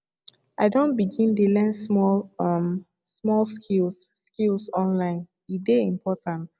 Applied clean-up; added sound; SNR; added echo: none; none; none; none.